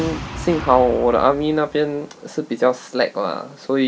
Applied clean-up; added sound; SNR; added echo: none; Boom; 15 dB; none.